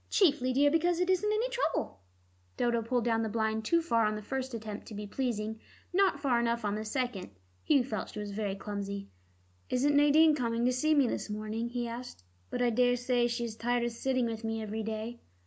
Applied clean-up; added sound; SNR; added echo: none; none; none; none.